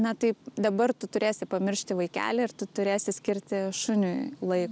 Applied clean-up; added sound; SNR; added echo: none; none; none; none.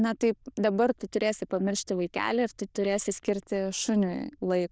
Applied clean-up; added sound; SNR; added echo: neural diffusion model UNIVERSE++.